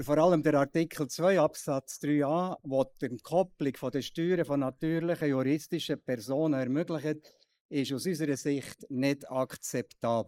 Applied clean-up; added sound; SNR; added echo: neural mask model Resemble Enhance denoiser.